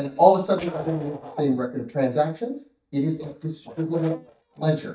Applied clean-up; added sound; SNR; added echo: neural mask model DeepFilterNet 3.